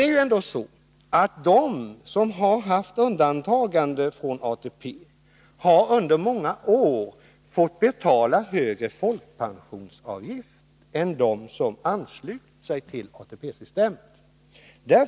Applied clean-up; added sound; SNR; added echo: none; none; none; none.